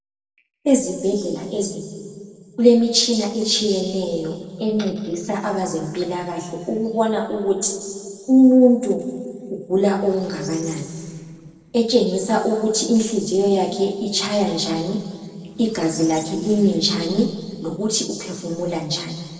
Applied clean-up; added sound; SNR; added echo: neural separator model SepFormer DNS4.